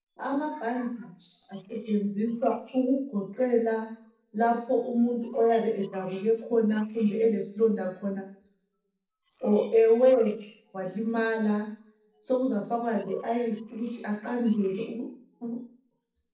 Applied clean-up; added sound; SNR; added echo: neural separator model SepFormer DNS4.